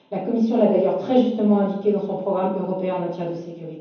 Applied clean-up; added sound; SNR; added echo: none; none; none; reverberation time 0.9 s.